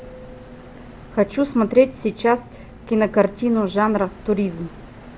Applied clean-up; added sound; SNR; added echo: none; Engine + Ocean; 19 dB; none.